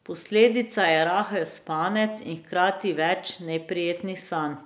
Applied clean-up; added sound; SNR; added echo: none; none; none; none.